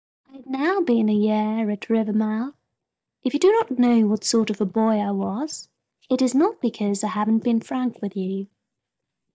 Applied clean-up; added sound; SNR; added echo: neural mask model DeepFilterNet 3.